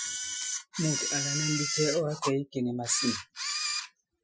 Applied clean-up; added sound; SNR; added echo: classical method Wiener filter.